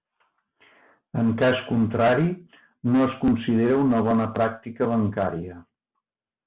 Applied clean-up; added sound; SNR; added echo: none; none; none; none.